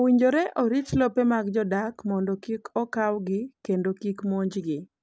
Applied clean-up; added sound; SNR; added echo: none; none; none; none.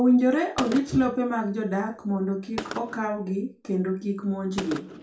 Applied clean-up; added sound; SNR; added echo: none; Gunshot, gunfire; 15 dB; reverberation time 0.3 s.